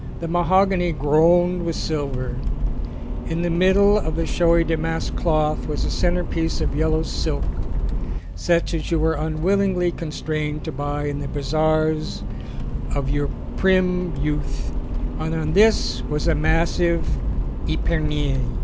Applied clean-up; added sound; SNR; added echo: none; Accelerating, revving, vroom; 1 dB; none.